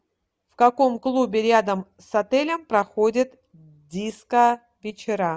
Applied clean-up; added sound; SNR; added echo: none; none; none; none.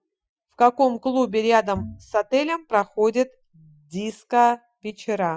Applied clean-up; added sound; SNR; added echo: classical method Wiener filter.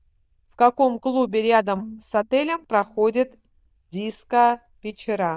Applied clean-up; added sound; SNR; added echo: neural diffusion model UNIVERSE++.